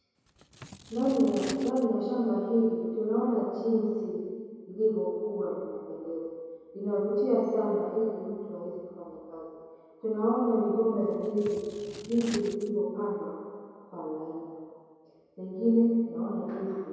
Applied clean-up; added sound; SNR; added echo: none; Scissors; 15 dB; reverberation time 2.2 s.